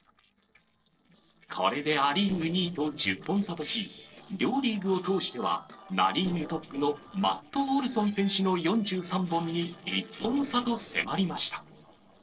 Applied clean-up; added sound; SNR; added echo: neural separator model SepFormer DNS4.